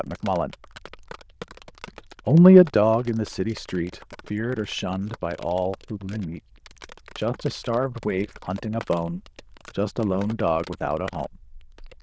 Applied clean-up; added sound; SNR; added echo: neural diffusion model UNIVERSE++.